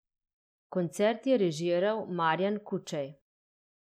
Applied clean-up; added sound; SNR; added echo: neural mask model Resemble Enhance denoiser.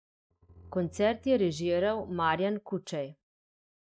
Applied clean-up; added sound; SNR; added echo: neural mask model RNNoise.